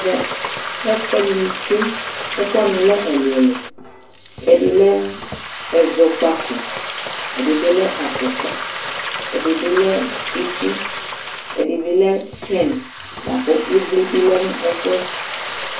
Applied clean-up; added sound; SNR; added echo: none; Frying (food); 7 dB; reverberation time 0.3 s.